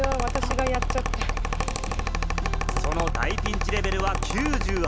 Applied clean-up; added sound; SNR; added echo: none; Mechanical fan; -5 dB; none.